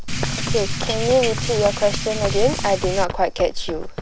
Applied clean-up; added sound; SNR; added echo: none; Drip / Rain + Run; 2 dB; none.